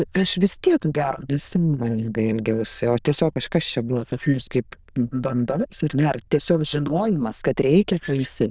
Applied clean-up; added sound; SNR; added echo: neural diffusion model UNIVERSE++.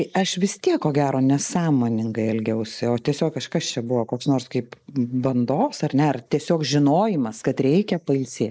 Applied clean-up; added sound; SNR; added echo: neural mask model Resemble Enhance denoiser.